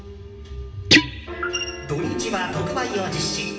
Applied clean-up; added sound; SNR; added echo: none; Guitar; -5 dB; reverberation time 1.0 s.